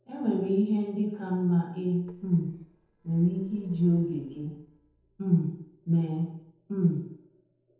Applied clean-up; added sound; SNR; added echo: neural separator model SepFormer DNS4.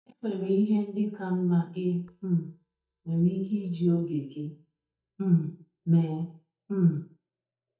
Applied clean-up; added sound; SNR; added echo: neural mask model DeepFilterNet 3.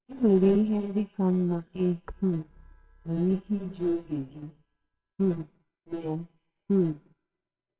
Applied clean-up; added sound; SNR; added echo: neural separator model SepFormer WHAMR!.